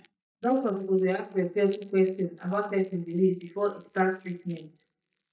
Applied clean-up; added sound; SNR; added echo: neural mask model DeepFilterNet 3.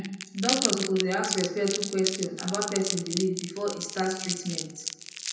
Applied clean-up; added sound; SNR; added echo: none; Crumpling, crinkling; 4 dB; reverberation time 0.8 s.